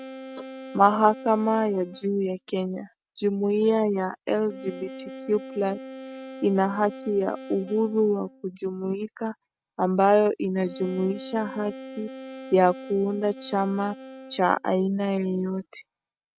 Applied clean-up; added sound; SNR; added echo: neural mask model RNNoise.